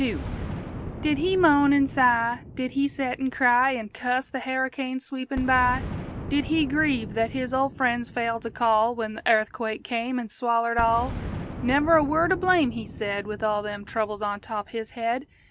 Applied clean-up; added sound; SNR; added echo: none; Boom; 12 dB; none.